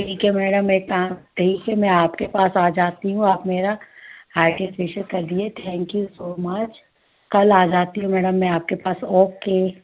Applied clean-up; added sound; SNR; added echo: none; none; none; none.